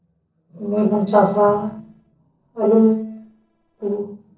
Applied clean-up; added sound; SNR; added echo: neural separator model SepFormer DNS4.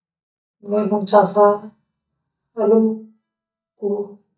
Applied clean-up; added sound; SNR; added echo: neural mask model DeepFilterNet 3.